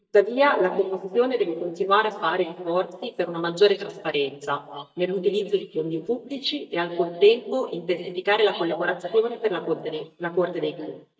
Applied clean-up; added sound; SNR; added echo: neural mask model DeepFilterNet 3.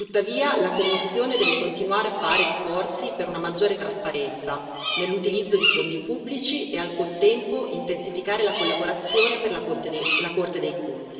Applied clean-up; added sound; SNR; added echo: none; Bird vocalization, bird call, bird song; 5 dB; reverberation time 2.8 s.